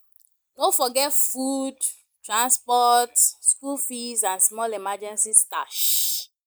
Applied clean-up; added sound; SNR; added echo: neural mask model Resemble Enhance denoiser.